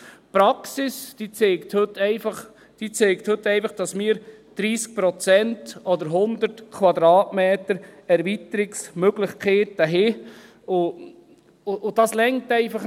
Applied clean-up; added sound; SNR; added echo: none; none; none; none.